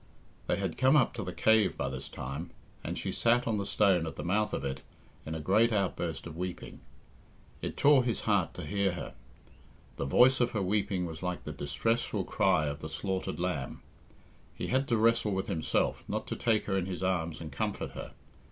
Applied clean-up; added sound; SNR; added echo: none; none; none; none.